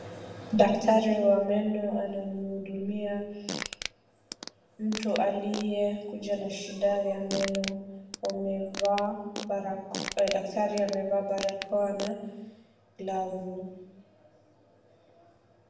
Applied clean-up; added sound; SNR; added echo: none; Fart; 11 dB; reverberation time 1.0 s.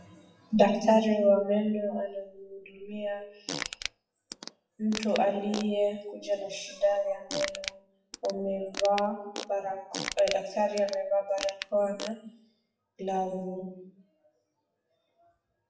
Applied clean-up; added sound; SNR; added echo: classical method WPE with log-MMSE.